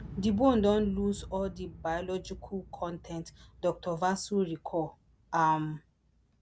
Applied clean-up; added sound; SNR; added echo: none; Explosion; 16 dB; none.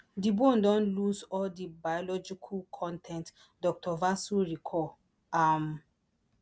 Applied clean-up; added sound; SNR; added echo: none; none; none; none.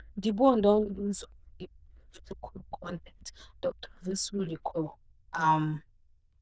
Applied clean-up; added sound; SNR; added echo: neural diffusion model UNIVERSE++.